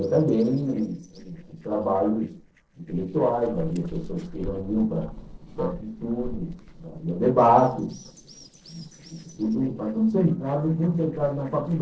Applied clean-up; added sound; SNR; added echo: neural separator model SepFormer DNS4.